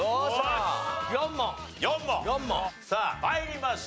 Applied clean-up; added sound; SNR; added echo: none; none; none; none.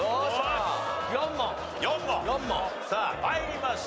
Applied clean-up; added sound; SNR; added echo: none; Crowd; 6 dB; none.